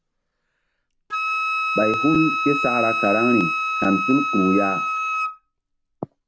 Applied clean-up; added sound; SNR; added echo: none; Wind instrument, woodwind instrument; 1 dB; none.